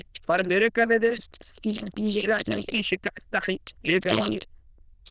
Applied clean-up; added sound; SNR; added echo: neural diffusion model UNIVERSE++.